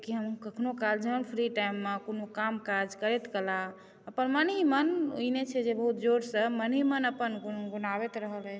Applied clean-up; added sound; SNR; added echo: none; none; none; none.